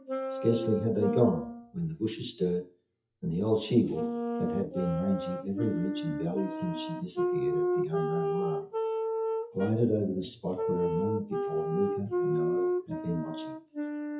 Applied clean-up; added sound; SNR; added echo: classical method WPE with log-MMSE.